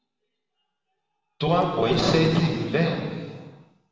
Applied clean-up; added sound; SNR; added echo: none; none; none; reverberation time 1.6 s.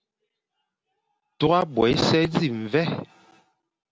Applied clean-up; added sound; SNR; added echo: none; none; none; none.